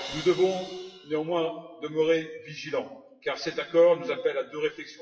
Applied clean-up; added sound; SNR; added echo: classical method WPE with log-MMSE.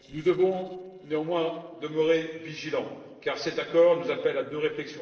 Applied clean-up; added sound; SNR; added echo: neural separator model SepFormer DNS4.